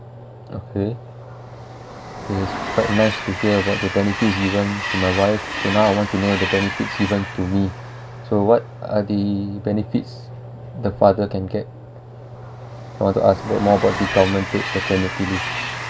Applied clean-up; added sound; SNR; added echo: none; Train; 8 dB; none.